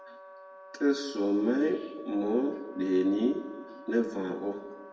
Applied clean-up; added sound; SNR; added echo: none; Wind instrument, woodwind instrument; 18 dB; reverberation time 1.2 s.